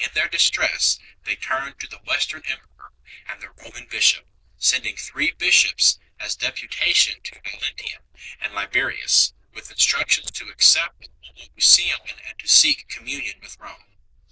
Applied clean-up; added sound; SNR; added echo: neural diffusion model UNIVERSE++.